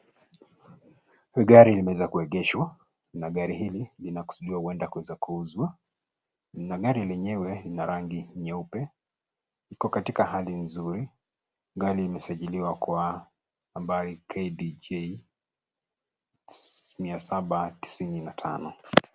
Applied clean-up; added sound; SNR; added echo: none; none; none; none.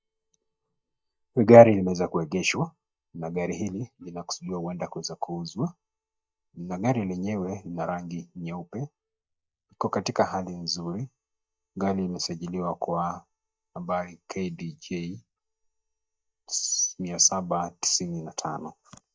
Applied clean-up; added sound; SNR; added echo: neural mask model DeepFilterNet 3.